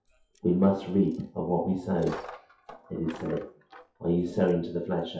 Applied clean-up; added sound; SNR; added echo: classical method WPE with log-MMSE.